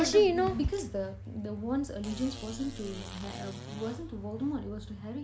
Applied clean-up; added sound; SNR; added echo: none; Fart + Musical instrument; 14 dB; none.